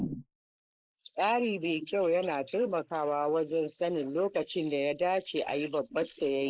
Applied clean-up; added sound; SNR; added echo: neural mask model Resemble Enhance denoiser.